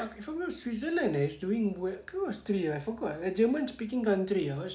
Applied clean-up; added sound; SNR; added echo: none; none; none; none.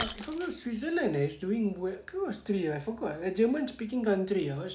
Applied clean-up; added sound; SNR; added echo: none; Shatter; 18 dB; none.